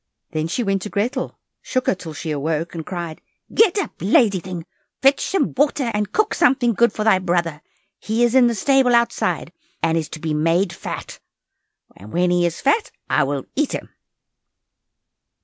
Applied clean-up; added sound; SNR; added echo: none; none; none; none.